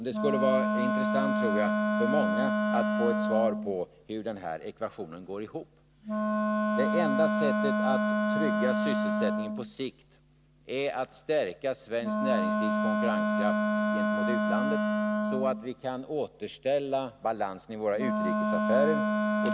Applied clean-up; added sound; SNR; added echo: none; Wind instrument, woodwind instrument; -3 dB; none.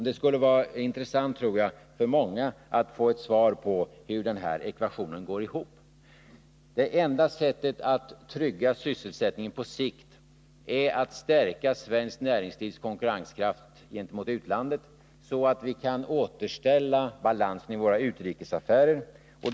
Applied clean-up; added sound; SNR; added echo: none; none; none; none.